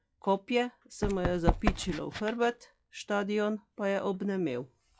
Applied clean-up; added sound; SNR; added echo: classical method log-MMSE.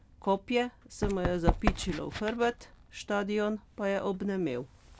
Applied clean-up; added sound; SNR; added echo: none; Run; 5 dB; none.